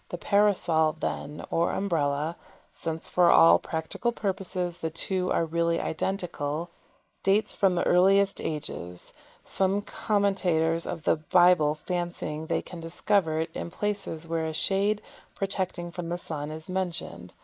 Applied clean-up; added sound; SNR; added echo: neural mask model Resemble Enhance denoiser.